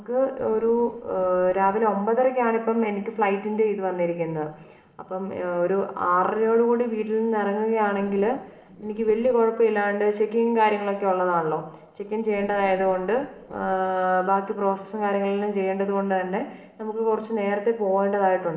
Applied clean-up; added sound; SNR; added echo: neural separator model SepFormer DNS4.